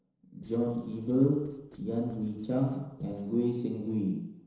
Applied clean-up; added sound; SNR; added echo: neural separator model SepFormer DNS4.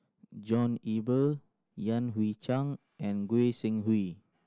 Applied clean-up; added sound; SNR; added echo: none; none; none; none.